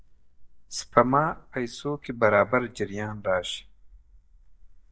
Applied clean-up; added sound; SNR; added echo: neural mask model DeepFilterNet 3.